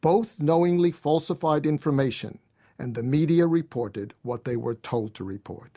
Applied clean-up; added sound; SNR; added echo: none; none; none; none.